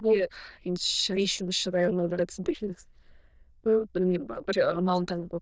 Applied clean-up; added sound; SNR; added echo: neural diffusion model UNIVERSE++.